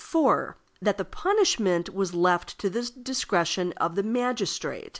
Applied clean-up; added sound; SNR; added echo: none; none; none; none.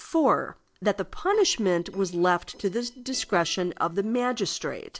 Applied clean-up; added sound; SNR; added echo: neural separator model SepFormer DNS4.